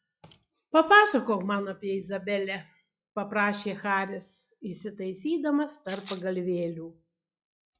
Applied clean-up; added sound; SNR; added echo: classical method log-MMSE.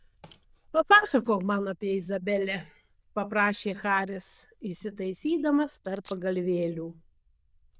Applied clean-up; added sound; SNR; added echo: neural diffusion model UNIVERSE++.